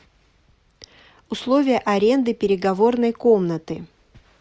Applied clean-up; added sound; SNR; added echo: none; none; none; none.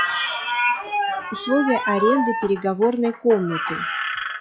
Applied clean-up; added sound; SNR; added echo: classical method log-MMSE.